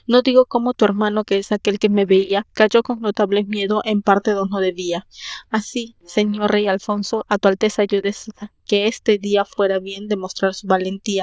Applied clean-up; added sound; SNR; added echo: neural diffusion model UNIVERSE++.